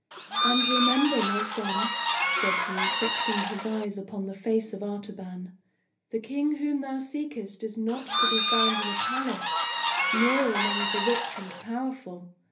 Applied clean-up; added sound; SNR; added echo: none; Bird / Fowl; -4 dB; reverberation time 0.3 s.